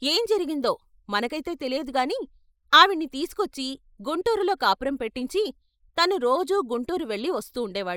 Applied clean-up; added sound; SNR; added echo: neural mask model Resemble Enhance denoiser.